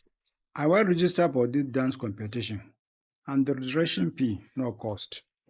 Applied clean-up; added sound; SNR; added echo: neural mask model Resemble Enhance denoiser.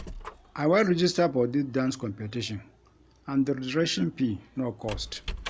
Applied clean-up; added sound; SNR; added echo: none; Squeak; 16 dB; none.